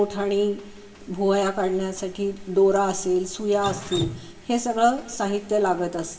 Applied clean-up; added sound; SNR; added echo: none; Drip; 17 dB; reverberation time 3.0 s.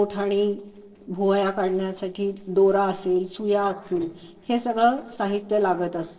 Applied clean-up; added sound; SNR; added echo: neural separator model SepFormer DNS4.